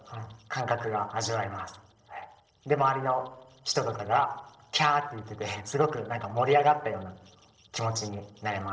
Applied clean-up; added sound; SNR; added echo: neural separator model SepFormer DNS4.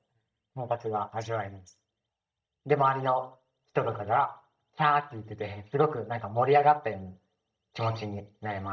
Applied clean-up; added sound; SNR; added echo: neural mask model DeepFilterNet 3.